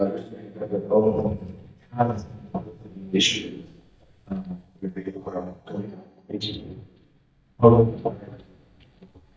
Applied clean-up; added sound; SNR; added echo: neural mask model DeepFilterNet 3.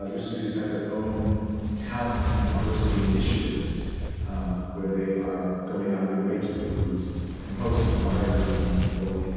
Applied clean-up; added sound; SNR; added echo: none; Fire; 1 dB; reverberation time 2.1 s.